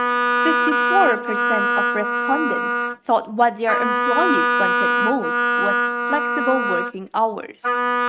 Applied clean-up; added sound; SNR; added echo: neural mask model RNNoise.